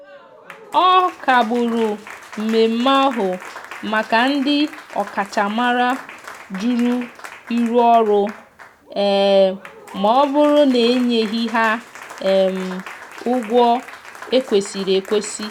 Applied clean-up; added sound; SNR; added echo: none; Applause; 18 dB; none.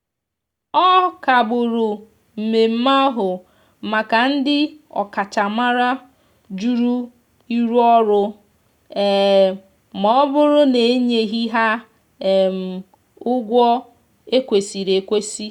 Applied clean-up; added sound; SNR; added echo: none; none; none; none.